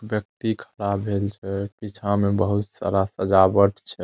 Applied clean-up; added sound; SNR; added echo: none; none; none; none.